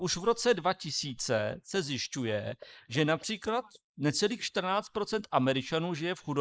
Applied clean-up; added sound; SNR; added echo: neural mask model Resemble Enhance denoiser.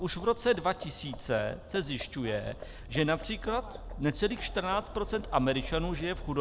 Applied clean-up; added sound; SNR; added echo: none; Livestock, farm animals, working animals; 11 dB; none.